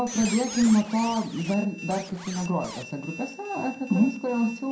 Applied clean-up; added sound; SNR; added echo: none; Squeak; 13 dB; reverberation time 0.5 s.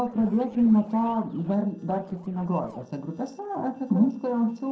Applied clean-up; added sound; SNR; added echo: neural separator model SepFormer DNS4.